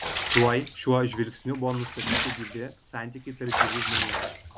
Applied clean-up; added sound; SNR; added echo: none; Bathtub (filling or washing) / Water / Liquid; 2 dB; none.